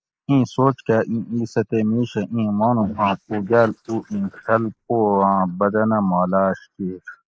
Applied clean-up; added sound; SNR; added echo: neural mask model Resemble Enhance denoiser.